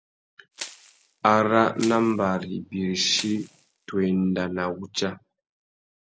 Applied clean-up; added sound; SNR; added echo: none; Crushing; 18 dB; none.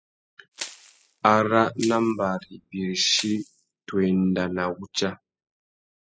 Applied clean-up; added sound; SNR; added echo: classical method spectral subtraction.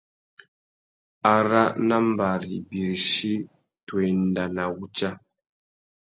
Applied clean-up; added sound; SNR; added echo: none; none; none; none.